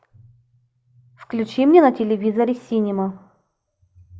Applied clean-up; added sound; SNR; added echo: none; none; none; none.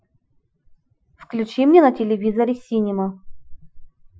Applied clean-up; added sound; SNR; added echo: classical method Wiener filter.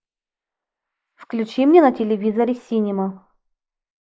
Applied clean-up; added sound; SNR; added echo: neural mask model Resemble Enhance denoiser.